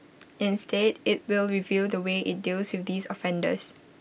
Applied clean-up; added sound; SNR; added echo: none; none; none; none.